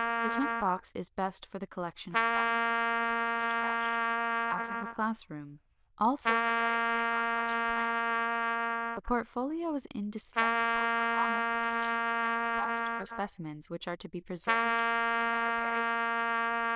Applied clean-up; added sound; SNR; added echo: neural diffusion model UNIVERSE++.